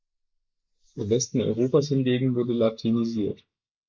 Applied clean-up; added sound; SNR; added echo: neural mask model Resemble Enhance denoiser.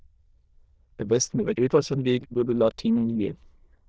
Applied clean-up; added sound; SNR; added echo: neural diffusion model UNIVERSE++.